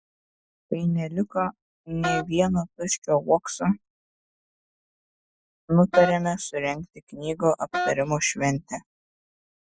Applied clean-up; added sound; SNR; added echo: classical method Wiener filter.